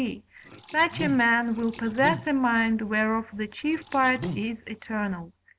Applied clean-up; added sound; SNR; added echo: none; Liquid; 10 dB; none.